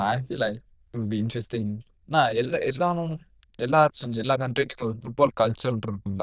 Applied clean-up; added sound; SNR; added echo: neural diffusion model UNIVERSE++.